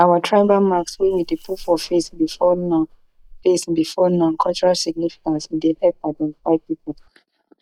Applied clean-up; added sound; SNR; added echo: neural mask model DeepFilterNet 3.